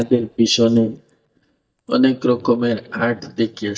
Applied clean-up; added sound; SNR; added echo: neural mask model DeepFilterNet 3.